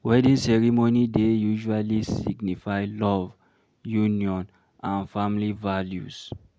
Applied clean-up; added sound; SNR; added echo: none; none; none; none.